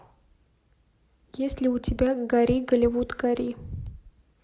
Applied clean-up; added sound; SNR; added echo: none; none; none; none.